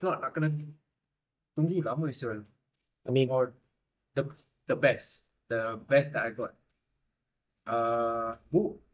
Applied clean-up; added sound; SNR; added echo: neural mask model DeepFilterNet 3.